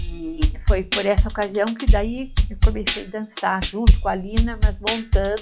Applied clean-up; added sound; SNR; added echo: classical method log-MMSE.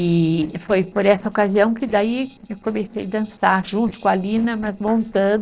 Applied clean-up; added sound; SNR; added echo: neural separator model SepFormer DNS4.